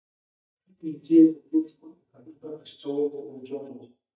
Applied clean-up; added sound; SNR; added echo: neural mask model DeepFilterNet 3.